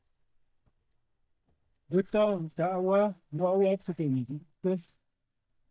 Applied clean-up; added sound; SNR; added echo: neural mask model DeepFilterNet 3.